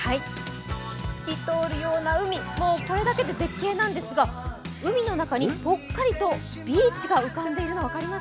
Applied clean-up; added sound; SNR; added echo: none; none; none; none.